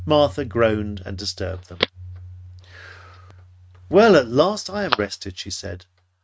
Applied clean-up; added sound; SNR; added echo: neural mask model RNNoise.